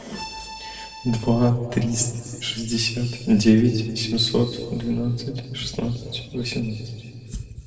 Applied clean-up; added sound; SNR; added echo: none; Accordion; 14 dB; reverberation time 2.2 s.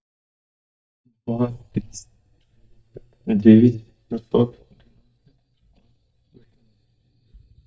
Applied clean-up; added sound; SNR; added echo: neural mask model DeepFilterNet 3.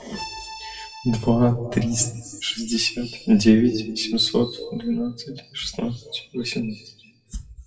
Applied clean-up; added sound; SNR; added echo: classical method WPE with log-MMSE.